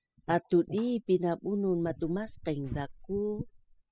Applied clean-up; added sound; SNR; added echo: classical method spectral subtraction.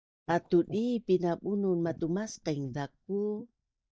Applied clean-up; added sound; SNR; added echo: neural mask model DeepFilterNet 3.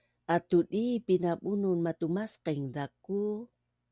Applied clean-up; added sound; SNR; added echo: none; none; none; none.